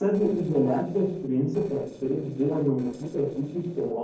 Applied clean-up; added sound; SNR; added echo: neural separator model SepFormer DNS4.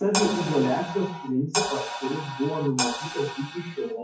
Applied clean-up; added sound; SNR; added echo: classical method WPE with log-MMSE.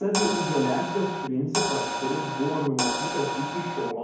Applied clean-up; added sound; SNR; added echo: none; Crash cymbal; 2 dB; reverberation time 1.2 s.